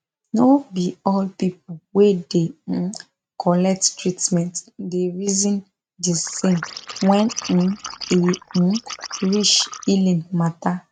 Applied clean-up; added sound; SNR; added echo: neural mask model RNNoise.